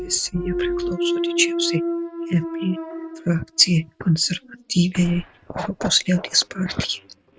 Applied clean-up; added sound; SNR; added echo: neural mask model RNNoise.